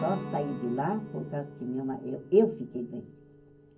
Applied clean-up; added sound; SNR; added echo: none; Guitar; 12 dB; reverberation time 0.3 s.